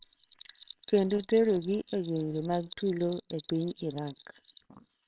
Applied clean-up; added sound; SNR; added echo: neural separator model SepFormer WHAMR!.